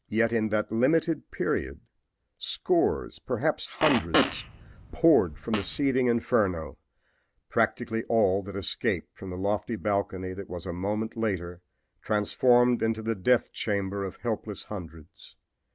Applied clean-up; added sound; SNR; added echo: none; Fart; 3 dB; none.